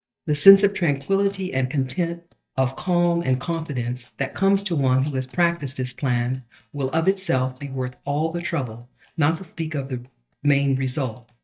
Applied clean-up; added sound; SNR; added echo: neural mask model DeepFilterNet 3.